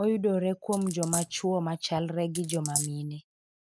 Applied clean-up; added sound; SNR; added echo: neural mask model Resemble Enhance denoiser.